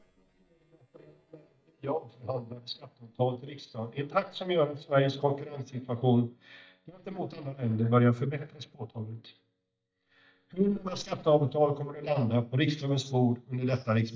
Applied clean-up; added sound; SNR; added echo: neural mask model DeepFilterNet 3.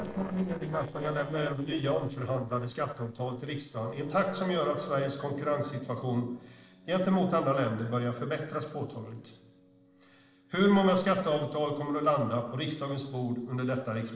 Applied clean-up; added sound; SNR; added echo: neural separator model SepFormer DNS4.